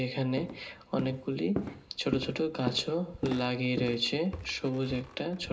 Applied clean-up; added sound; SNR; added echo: none; Walk, footsteps; 8 dB; reverberation time 0.2 s.